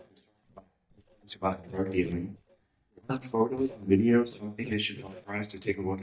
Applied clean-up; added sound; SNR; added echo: neural mask model DeepFilterNet 3.